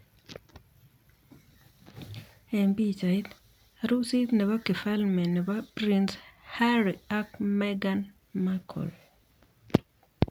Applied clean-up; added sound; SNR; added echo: none; none; none; none.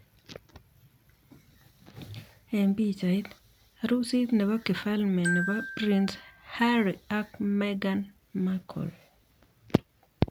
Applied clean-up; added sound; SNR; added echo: none; Glockenspiel; 9 dB; none.